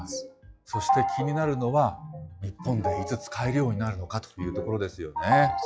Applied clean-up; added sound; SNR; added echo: classical method log-MMSE.